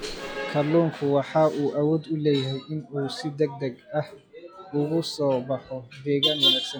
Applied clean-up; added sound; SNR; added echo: classical method log-MMSE.